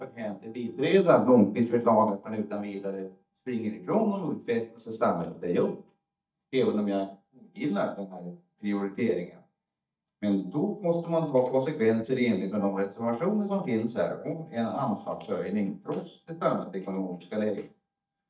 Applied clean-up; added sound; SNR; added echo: neural mask model DeepFilterNet 3.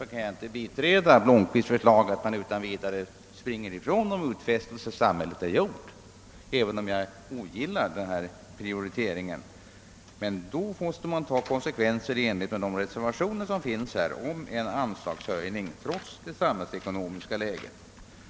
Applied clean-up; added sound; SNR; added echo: none; none; none; none.